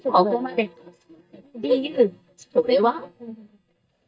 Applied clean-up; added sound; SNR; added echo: neural mask model DeepFilterNet 3.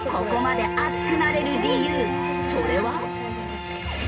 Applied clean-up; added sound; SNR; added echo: none; Bowed string instrument; 3 dB; reverberation time 0.2 s.